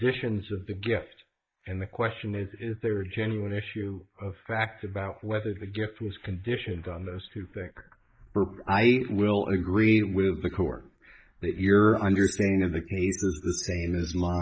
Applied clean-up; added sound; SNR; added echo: neural mask model Resemble Enhance denoiser.